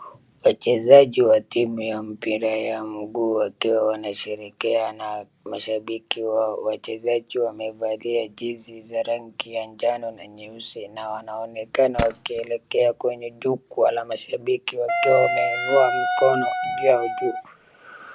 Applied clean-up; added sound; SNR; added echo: none; Wind instrument, woodwind instrument + Tools; 2 dB; none.